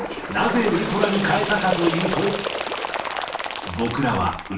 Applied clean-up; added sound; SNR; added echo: none; Bird; 3 dB; reverberation time 0.4 s.